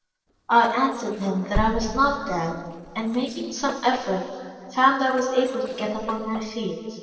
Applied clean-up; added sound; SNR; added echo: neural separator model SepFormer DNS4.